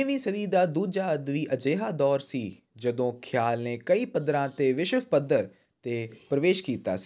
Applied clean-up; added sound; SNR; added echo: none; none; none; none.